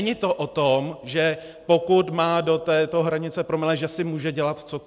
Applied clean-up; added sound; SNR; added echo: none; none; none; none.